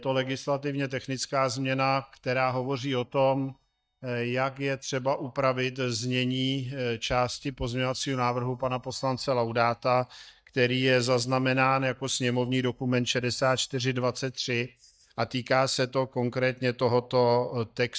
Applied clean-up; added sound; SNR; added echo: neural mask model DeepFilterNet 3.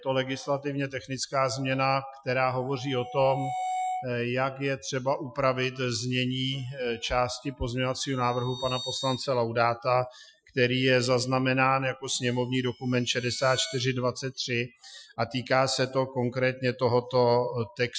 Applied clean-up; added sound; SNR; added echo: classical method Wiener filter.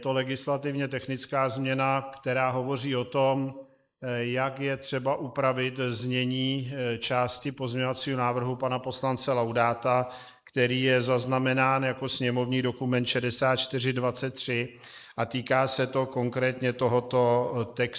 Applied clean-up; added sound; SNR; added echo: neural mask model Resemble Enhance denoiser.